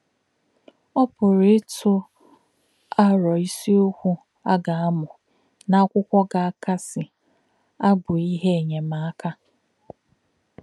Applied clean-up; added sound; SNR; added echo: none; none; none; none.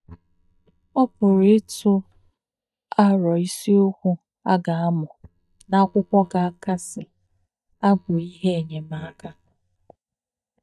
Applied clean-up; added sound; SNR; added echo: neural mask model DeepFilterNet 3.